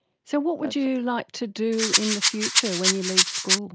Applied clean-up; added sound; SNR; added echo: none; Rattle; -4 dB; none.